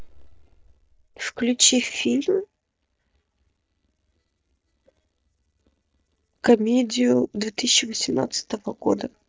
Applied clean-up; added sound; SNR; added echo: neural mask model DeepFilterNet 3.